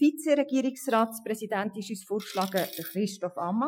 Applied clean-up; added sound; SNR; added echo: classical method Wiener filter.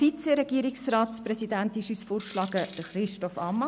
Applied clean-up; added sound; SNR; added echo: none; Coin (dropping); 19 dB; none.